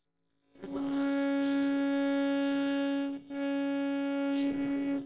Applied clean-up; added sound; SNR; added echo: neural separator model SepFormer WHAMR!.